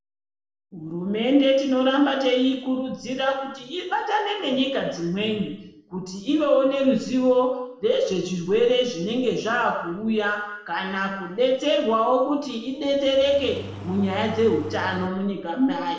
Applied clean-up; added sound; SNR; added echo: none; Engine starting; 15 dB; reverberation time 0.8 s.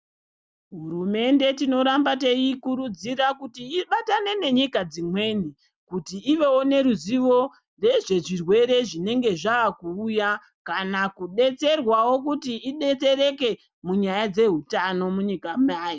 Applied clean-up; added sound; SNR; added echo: none; none; none; none.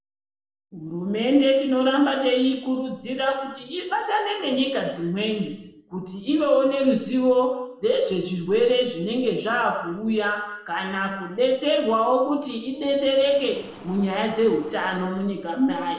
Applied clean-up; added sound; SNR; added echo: neural separator model SepFormer DNS4.